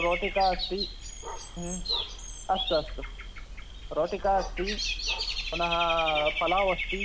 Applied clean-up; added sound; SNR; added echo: none; Bird / Dog; 3 dB; none.